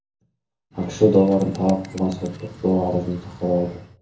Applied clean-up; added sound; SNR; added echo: none; Bird; 17 dB; reverberation time 0.6 s.